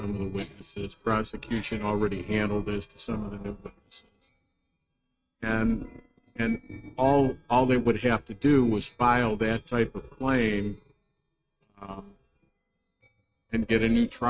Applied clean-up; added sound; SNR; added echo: neural mask model RNNoise.